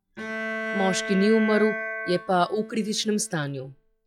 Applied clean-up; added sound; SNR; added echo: classical method log-MMSE.